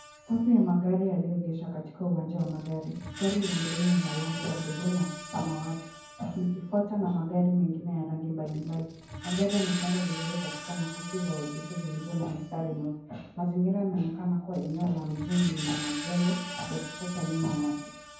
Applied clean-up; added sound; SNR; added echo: none; Screech; 12 dB; reverberation time 0.9 s.